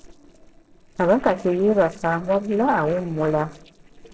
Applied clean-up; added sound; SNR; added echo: neural separator model SepFormer DNS4.